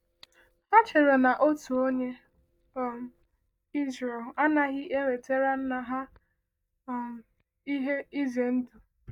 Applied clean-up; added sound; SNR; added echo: neural mask model DeepFilterNet 3.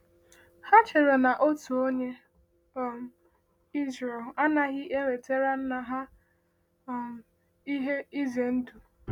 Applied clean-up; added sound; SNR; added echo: none; none; none; none.